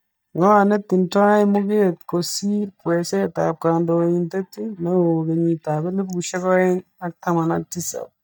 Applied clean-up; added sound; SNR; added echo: neural mask model DeepFilterNet 3.